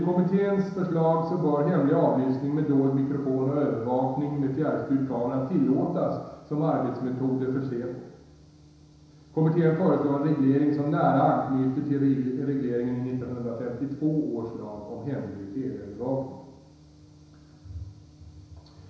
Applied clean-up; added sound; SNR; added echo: none; none; none; reverberation time 1.0 s.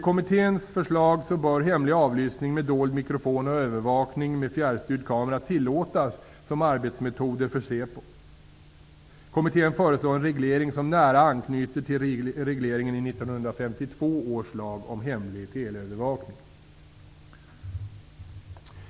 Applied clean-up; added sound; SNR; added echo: none; none; none; none.